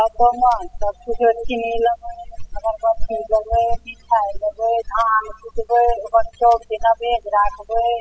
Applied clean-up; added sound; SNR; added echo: classical method spectral subtraction.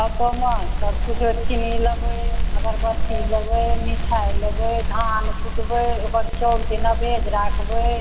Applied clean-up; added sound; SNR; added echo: none; Crackle; -5 dB; none.